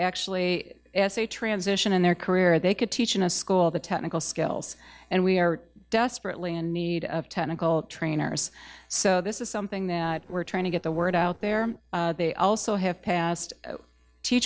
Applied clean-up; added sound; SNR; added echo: neural separator model SepFormer DNS4.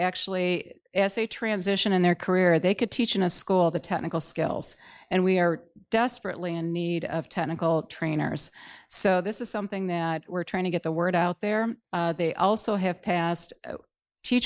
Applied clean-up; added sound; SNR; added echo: neural mask model Resemble Enhance denoiser.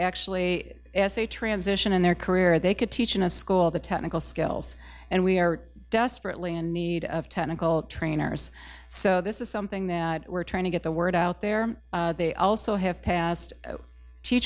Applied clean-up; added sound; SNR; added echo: none; none; none; none.